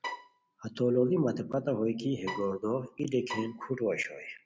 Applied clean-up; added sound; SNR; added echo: none; Bowed string instrument; 11 dB; none.